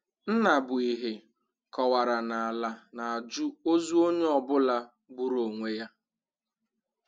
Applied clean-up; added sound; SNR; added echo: none; none; none; none.